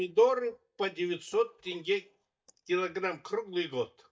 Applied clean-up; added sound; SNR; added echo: neural mask model DeepFilterNet 3.